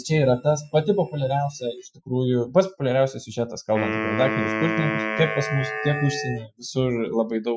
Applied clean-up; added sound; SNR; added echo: classical method Wiener filter.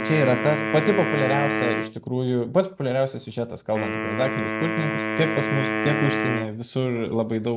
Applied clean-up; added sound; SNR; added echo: none; Wind instrument, woodwind instrument; 3 dB; none.